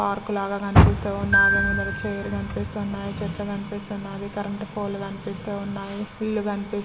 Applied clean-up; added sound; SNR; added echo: none; Car + Glockenspiel; -2 dB; none.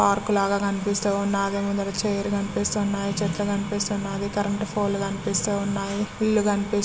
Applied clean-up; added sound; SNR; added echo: none; none; none; none.